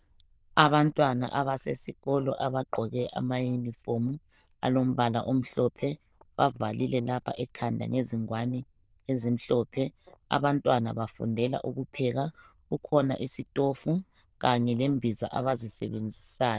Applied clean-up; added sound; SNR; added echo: neural diffusion model UNIVERSE++.